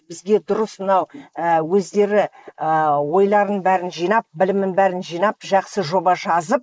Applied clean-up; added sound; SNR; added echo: neural mask model Resemble Enhance denoiser.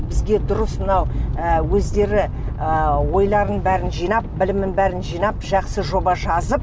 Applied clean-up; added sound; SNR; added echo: none; Livestock, farm animals, working animals; 16 dB; none.